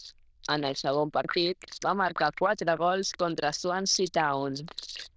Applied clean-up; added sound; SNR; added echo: neural diffusion model UNIVERSE++.